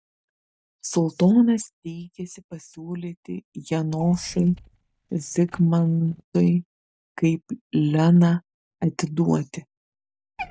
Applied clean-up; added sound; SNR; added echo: neural mask model DeepFilterNet 3.